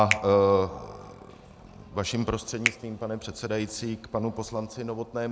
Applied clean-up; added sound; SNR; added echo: none; Finger snapping; 9 dB; none.